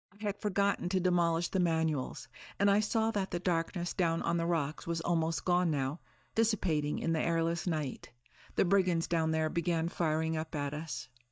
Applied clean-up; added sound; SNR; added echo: neural mask model DeepFilterNet 3.